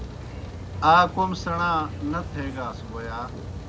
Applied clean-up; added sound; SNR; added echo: none; Rain; 9 dB; none.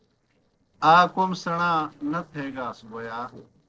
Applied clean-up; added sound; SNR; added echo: neural separator model SepFormer DNS4.